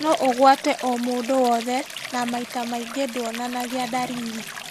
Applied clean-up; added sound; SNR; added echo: none; Stream; 12 dB; none.